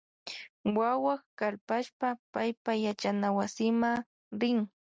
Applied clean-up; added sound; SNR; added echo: none; none; none; none.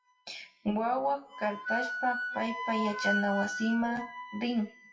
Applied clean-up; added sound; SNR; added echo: classical method WPE with log-MMSE.